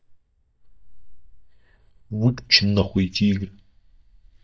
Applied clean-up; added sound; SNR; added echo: neural mask model DeepFilterNet 3.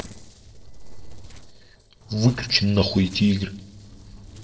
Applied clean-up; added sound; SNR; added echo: neural separator model SepFormer DNS4.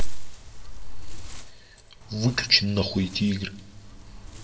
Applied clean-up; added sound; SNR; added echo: none; Wind; 19 dB; reverberation time 1.9 s.